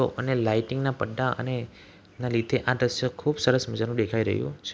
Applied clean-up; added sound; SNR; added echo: none; none; none; none.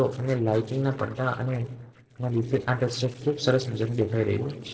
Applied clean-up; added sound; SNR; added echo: neural separator model SepFormer DNS4.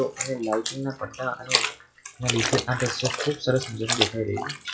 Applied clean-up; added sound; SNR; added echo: classical method WPE with log-MMSE.